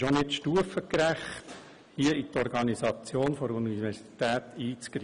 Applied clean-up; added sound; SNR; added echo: none; none; none; none.